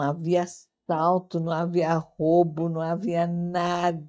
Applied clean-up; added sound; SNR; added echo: neural mask model DeepFilterNet 3.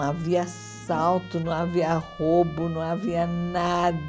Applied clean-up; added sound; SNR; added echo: none; Trumpet + Bass guitar; 17 dB; none.